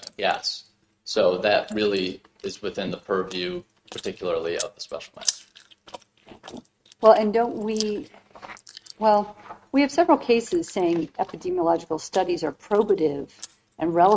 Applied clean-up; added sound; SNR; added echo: neural mask model RNNoise.